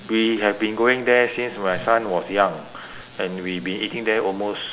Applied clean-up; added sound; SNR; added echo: none; none; none; none.